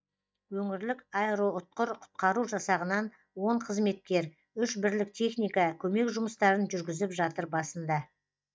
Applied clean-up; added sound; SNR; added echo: neural mask model DeepFilterNet 3.